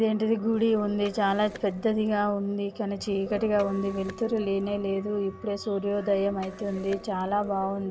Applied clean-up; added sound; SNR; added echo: none; Wind instrument, woodwind instrument + Liquid; 20 dB; none.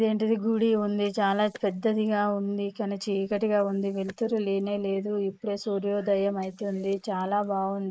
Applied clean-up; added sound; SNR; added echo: neural mask model Resemble Enhance denoiser.